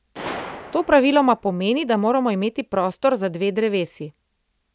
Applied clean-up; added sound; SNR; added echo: none; Gunshot, gunfire; 18 dB; none.